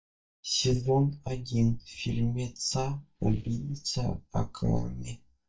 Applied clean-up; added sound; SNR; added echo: neural mask model DeepFilterNet 3.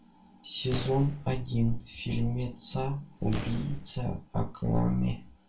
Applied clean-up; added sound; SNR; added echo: none; Boom; 14 dB; reverberation time 0.2 s.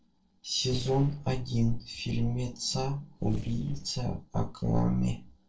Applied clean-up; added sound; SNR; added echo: neural separator model SepFormer DNS4.